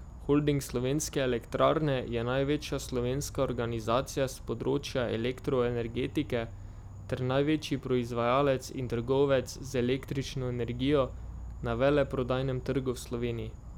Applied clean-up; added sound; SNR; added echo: none; Insect; 13 dB; none.